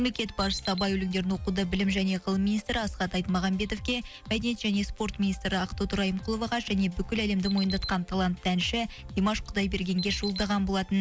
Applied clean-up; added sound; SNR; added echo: none; Alarm; 12 dB; none.